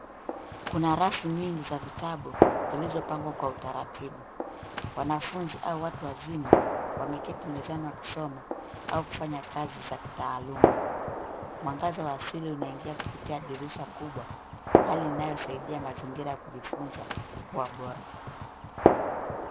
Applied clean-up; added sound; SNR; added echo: none; Gunshot, gunfire; -4 dB; none.